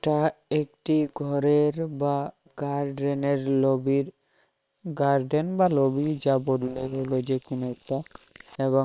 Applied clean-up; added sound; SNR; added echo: neural separator model SepFormer WHAM!.